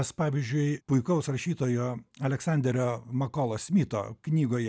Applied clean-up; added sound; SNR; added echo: none; none; none; none.